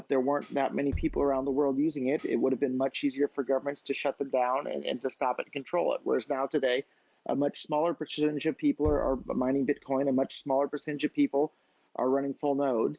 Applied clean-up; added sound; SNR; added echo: none; Tambourine + Bass drum; 16 dB; none.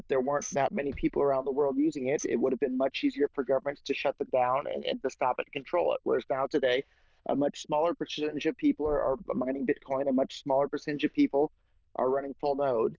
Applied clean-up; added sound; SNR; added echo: neural diffusion model UNIVERSE++.